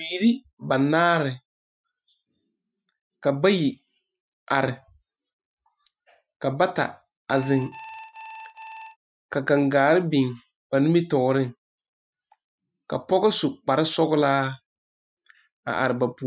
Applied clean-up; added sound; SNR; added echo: classical method Wiener filter.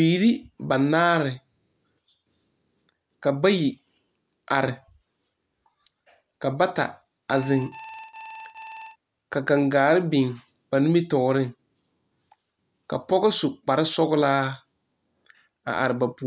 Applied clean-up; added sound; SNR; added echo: none; Alarm; 15 dB; none.